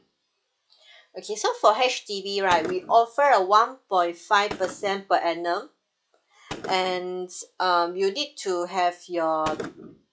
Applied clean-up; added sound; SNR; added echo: classical method log-MMSE.